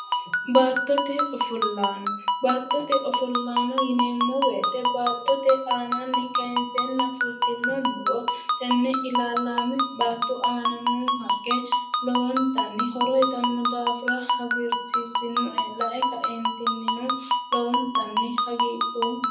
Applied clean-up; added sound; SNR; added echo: none; Ringtone; -1 dB; reverberation time 0.6 s.